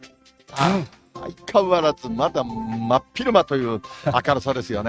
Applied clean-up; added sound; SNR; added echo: neural mask model RNNoise.